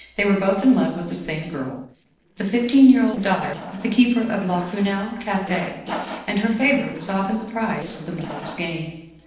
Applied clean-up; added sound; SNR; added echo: neural separator model SepFormer DNS4.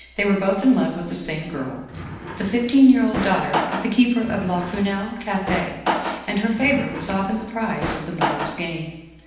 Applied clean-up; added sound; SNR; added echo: none; Drawer open or close; 7 dB; reverberation time 0.9 s.